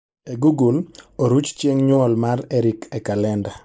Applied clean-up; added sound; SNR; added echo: neural mask model Resemble Enhance denoiser.